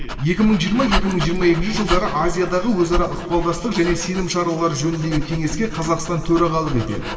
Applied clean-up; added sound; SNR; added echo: none; Dog; 6 dB; reverberation time 2.5 s.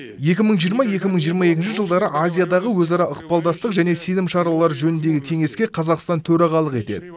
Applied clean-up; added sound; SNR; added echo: none; none; none; none.